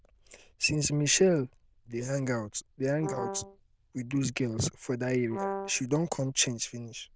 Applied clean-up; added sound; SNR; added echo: neural diffusion model UNIVERSE++.